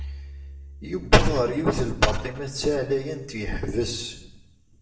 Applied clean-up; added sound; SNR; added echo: none; Bowed string instrument; 19 dB; reverberation time 0.6 s.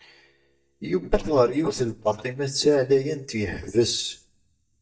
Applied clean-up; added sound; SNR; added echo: neural mask model DeepFilterNet 3.